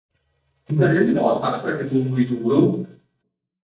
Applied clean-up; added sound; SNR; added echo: neural mask model DeepFilterNet 3.